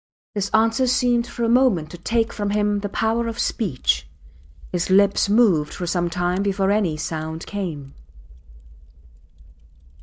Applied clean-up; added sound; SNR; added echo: neural mask model DeepFilterNet 3.